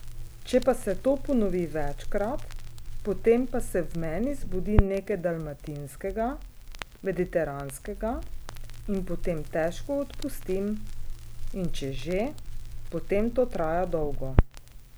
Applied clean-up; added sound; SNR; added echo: none; Crackle; 1 dB; none.